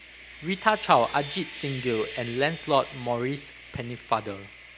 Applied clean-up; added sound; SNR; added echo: none; Sawing; 14 dB; none.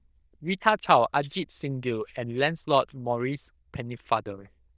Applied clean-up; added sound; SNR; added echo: neural diffusion model UNIVERSE++.